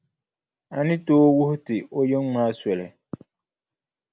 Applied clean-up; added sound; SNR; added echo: none; none; none; none.